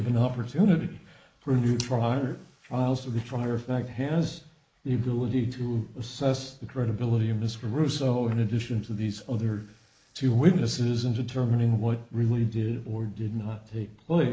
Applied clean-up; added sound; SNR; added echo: neural mask model Resemble Enhance denoiser.